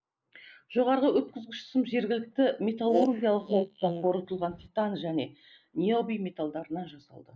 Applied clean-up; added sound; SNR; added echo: neural mask model Resemble Enhance denoiser.